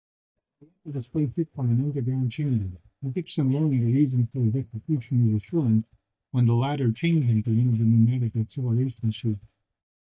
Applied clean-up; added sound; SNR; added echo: neural mask model DeepFilterNet 3.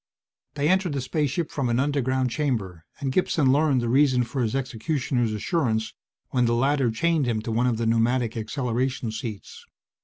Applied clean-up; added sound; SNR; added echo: none; none; none; none.